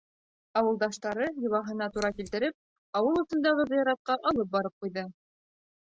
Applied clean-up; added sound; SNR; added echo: none; Scissors; 16 dB; none.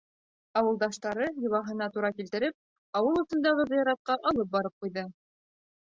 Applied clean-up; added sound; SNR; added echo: none; none; none; none.